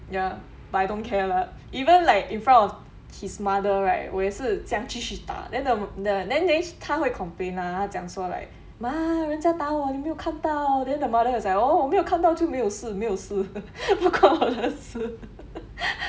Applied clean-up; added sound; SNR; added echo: none; none; none; none.